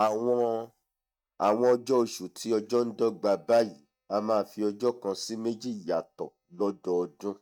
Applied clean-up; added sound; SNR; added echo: neural mask model DeepFilterNet 3.